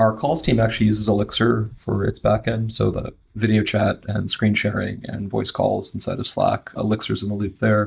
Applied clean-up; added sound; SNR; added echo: neural mask model DeepFilterNet 3.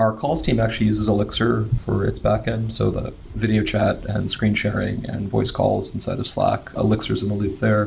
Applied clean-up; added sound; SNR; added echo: none; Thunder; 19 dB; none.